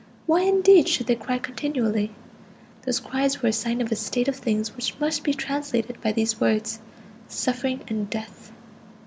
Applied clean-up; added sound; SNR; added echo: none; none; none; none.